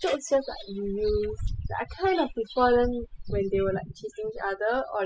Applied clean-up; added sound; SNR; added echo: classical method spectral subtraction.